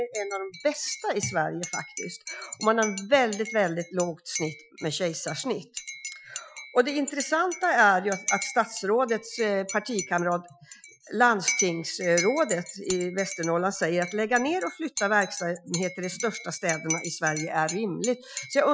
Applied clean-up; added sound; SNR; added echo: classical method Wiener filter.